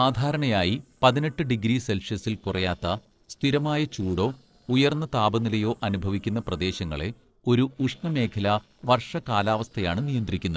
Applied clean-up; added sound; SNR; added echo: neural separator model SepFormer DNS4.